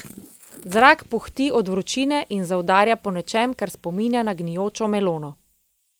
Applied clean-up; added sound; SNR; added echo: neural mask model Resemble Enhance denoiser.